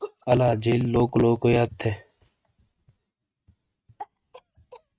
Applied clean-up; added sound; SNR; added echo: neural mask model RNNoise.